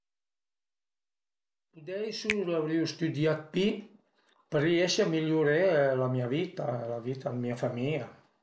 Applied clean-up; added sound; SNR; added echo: none; Finger snapping; 13 dB; none.